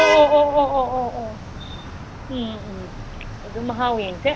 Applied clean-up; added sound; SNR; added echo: none; Traffic noise, roadway noise / Vehicle horn, car horn, honking; 8 dB; none.